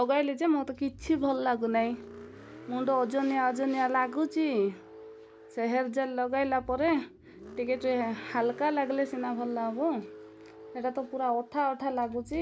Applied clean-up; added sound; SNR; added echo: none; Car; 17 dB; none.